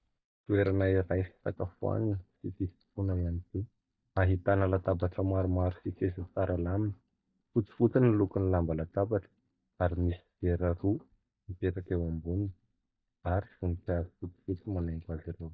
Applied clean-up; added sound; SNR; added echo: neural mask model DeepFilterNet 3.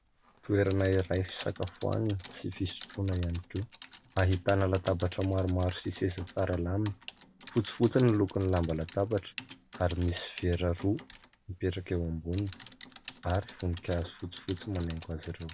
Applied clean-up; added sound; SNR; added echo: none; Typing; 18 dB; none.